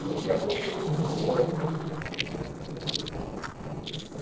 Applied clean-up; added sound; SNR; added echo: neural separator model SepFormer DNS4.